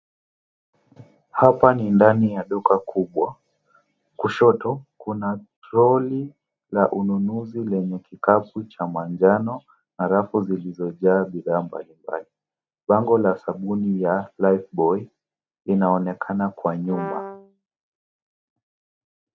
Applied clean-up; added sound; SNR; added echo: none; Brass instrument; 11 dB; none.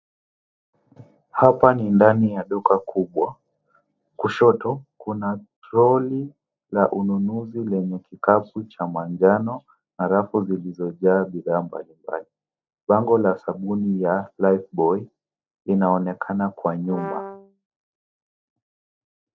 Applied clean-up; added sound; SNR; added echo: neural separator model SepFormer DNS4.